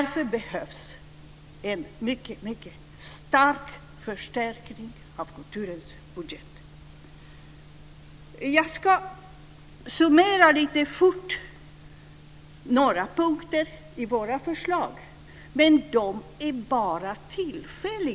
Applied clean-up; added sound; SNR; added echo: none; none; none; none.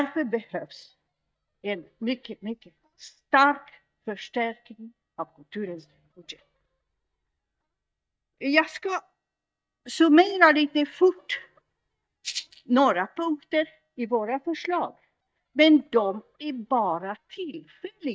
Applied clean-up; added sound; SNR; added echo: neural mask model DeepFilterNet 3.